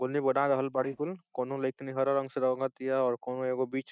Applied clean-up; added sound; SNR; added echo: neural mask model DeepFilterNet 3.